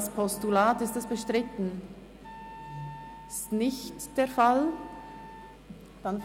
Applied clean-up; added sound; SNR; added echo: none; Wind instrument, woodwind instrument; 18 dB; none.